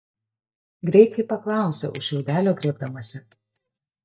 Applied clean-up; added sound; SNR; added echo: neural mask model DeepFilterNet 3.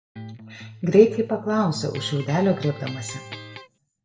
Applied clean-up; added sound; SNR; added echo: none; Electric guitar; 15 dB; reverberation time 0.6 s.